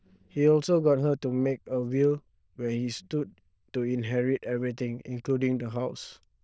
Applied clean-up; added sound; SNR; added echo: neural diffusion model UNIVERSE++.